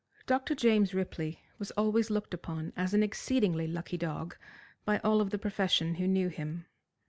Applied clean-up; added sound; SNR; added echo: none; none; none; none.